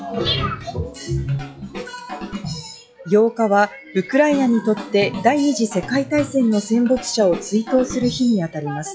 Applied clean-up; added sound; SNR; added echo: classical method log-MMSE.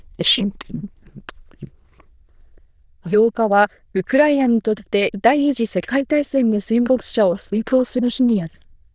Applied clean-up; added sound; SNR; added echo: neural diffusion model UNIVERSE++.